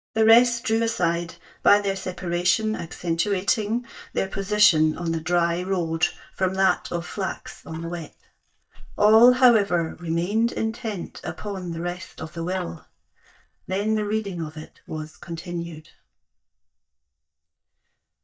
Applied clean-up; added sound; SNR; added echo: neural mask model DeepFilterNet 3.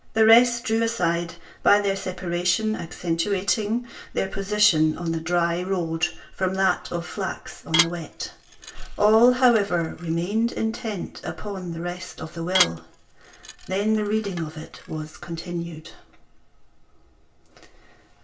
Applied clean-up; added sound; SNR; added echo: none; Dishes, pots, and pans / Glass; 8 dB; reverberation time 0.2 s.